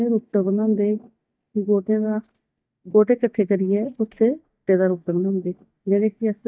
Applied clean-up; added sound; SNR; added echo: neural mask model DeepFilterNet 3.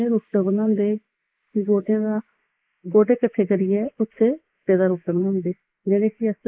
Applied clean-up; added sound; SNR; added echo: neural mask model Resemble Enhance denoiser.